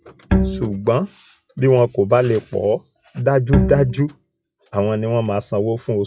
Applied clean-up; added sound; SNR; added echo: classical method log-MMSE.